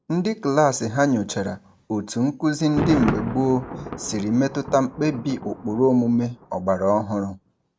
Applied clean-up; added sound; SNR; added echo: none; Thunder; 11 dB; none.